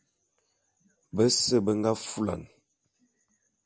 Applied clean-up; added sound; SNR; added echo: none; none; none; none.